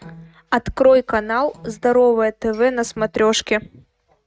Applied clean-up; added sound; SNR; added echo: neural mask model RNNoise.